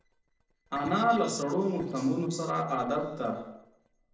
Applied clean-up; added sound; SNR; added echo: neural separator model SepFormer DNS4.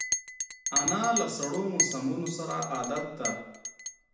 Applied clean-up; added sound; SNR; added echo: none; Chink, clink; 1 dB; reverberation time 0.8 s.